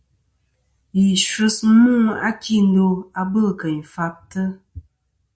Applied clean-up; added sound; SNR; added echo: none; none; none; none.